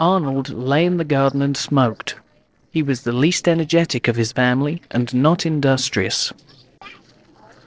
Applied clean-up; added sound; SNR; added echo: neural separator model SepFormer DNS4.